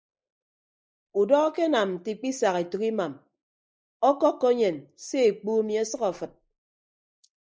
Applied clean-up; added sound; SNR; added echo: neural mask model Resemble Enhance denoiser.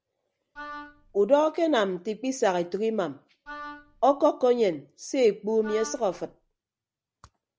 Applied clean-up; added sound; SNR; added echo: none; Wind instrument, woodwind instrument; 16 dB; none.